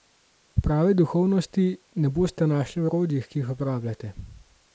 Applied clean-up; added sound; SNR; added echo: none; none; none; none.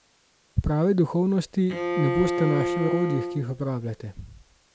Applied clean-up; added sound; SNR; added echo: none; Bowed string instrument; 2 dB; none.